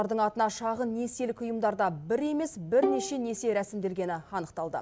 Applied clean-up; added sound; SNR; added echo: none; Bowed string instrument; 5 dB; none.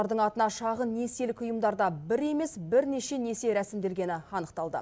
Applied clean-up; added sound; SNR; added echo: none; none; none; none.